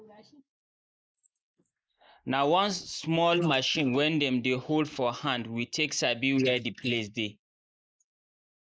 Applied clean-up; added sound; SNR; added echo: neural mask model Resemble Enhance denoiser.